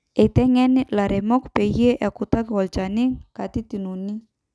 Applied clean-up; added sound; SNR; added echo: none; none; none; none.